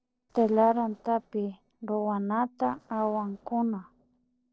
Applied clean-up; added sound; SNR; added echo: neural separator model SepFormer DNS4.